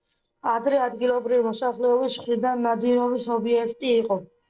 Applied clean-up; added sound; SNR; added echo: neural separator model SepFormer DNS4.